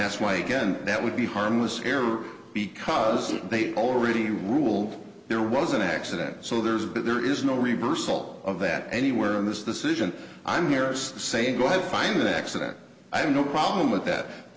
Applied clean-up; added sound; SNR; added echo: none; none; none; none.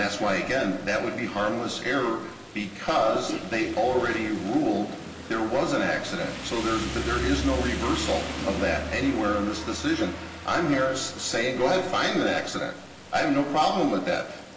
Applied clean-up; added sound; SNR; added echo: none; Rain; 11 dB; reverberation time 1.3 s.